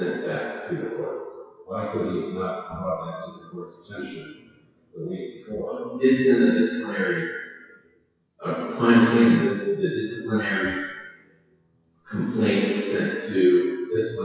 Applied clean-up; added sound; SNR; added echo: classical method WPE with log-MMSE.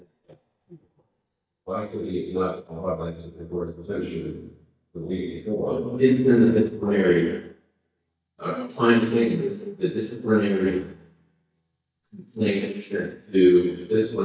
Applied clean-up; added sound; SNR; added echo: neural mask model DeepFilterNet 3.